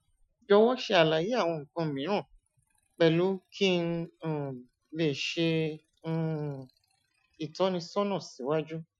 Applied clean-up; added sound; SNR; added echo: classical method Wiener filter.